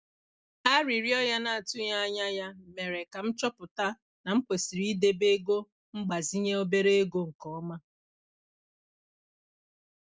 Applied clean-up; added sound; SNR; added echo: none; none; none; none.